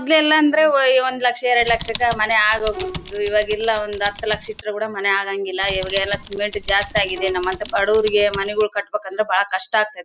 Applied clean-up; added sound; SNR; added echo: none; Bowed string instrument + Typing; 12 dB; none.